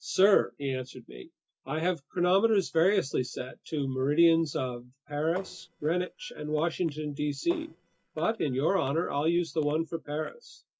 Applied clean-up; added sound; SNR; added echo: neural separator model SepFormer DNS4.